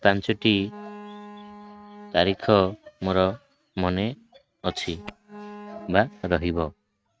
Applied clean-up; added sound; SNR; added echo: neural mask model RNNoise.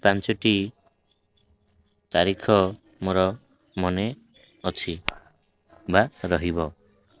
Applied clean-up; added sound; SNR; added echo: neural separator model SepFormer DNS4.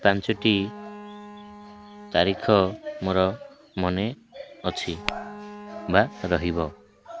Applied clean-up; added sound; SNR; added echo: none; Bowed string instrument + Tap / Glass; 14 dB; none.